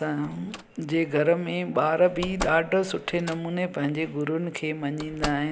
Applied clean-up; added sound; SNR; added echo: none; Slam; 14 dB; none.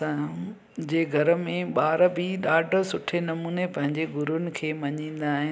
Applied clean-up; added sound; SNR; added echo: none; none; none; none.